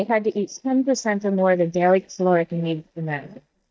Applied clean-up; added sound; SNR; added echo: neural mask model DeepFilterNet 3.